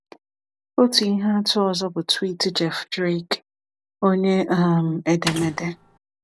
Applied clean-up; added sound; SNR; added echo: none; Mechanisms; 8 dB; none.